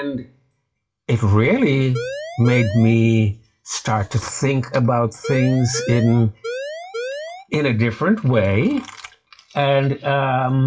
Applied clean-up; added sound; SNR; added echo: classical method WPE with log-MMSE.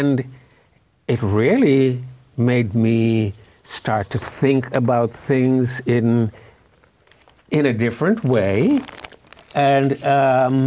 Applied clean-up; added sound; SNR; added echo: none; none; none; none.